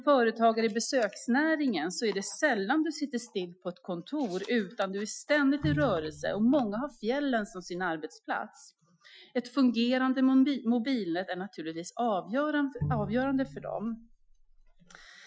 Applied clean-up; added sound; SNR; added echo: classical method Wiener filter.